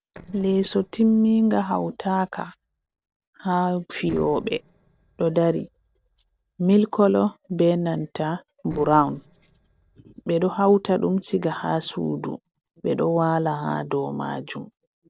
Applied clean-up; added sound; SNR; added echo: neural separator model SepFormer DNS4.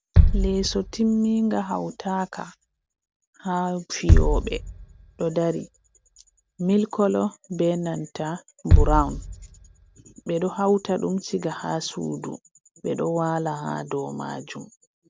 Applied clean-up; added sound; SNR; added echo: none; Bass drum; -1 dB; none.